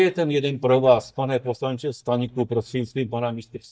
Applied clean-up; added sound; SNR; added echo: neural mask model DeepFilterNet 3.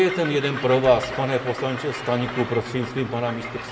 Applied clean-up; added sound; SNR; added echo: none; Train; 11 dB; reverberation time 0.8 s.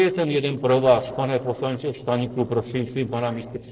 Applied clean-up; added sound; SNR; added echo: neural separator model SepFormer DNS4.